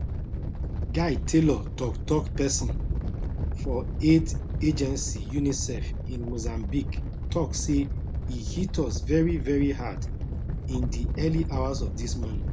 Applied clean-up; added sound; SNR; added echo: none; Animal; 1 dB; none.